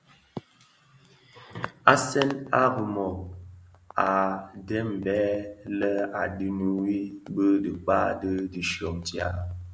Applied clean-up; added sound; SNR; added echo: none; none; none; none.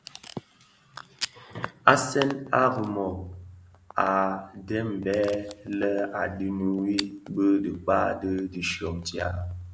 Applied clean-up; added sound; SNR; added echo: none; Packing tape, duct tape / Tearing; 18 dB; none.